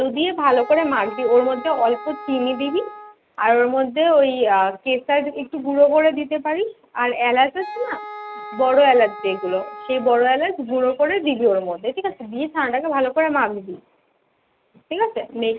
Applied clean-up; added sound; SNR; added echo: none; Wind instrument, woodwind instrument; 15 dB; none.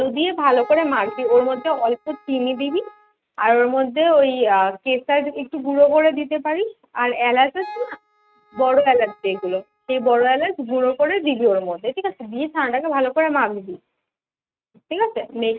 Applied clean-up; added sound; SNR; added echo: neural mask model RNNoise.